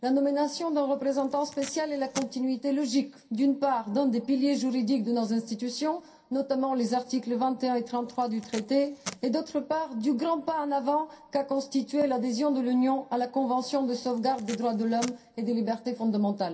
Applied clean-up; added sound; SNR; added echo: none; Packing tape, duct tape; 18 dB; reverberation time 0.3 s.